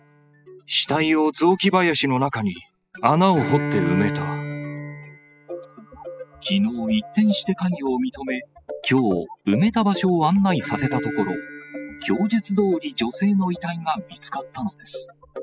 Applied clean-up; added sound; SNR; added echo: classical method spectral subtraction.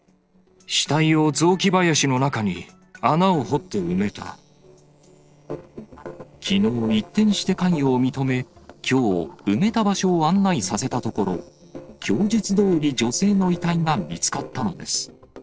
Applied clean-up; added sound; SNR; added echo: neural separator model SepFormer DNS4.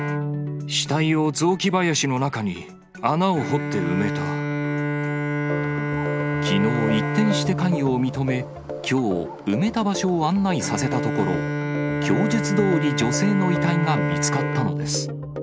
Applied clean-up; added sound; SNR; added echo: none; Bowed string instrument; 3 dB; none.